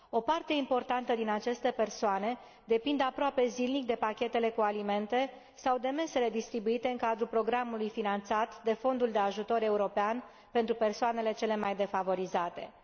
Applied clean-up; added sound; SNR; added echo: none; none; none; none.